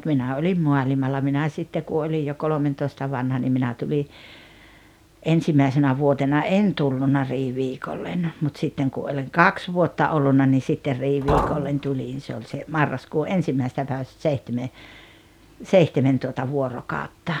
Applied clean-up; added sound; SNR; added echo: none; Liquid; 7 dB; none.